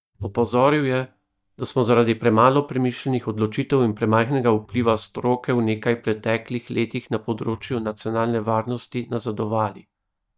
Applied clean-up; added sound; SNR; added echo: neural mask model DeepFilterNet 3.